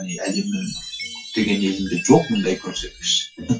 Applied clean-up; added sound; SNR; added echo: classical method WPE with log-MMSE.